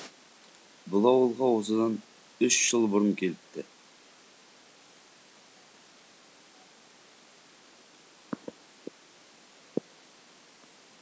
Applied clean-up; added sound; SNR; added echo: none; none; none; none.